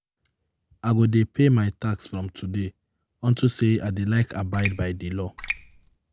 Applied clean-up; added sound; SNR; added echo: none; Raindrop; 9 dB; none.